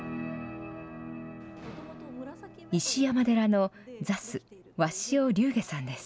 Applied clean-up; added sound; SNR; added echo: none; none; none; none.